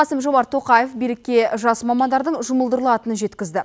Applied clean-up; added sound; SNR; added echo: none; none; none; none.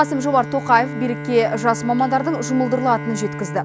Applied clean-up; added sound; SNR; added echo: none; Bowed string instrument; 9 dB; none.